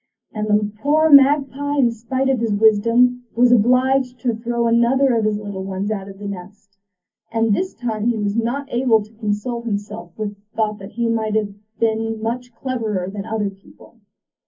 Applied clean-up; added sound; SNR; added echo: none; none; none; reverberation time 0.3 s.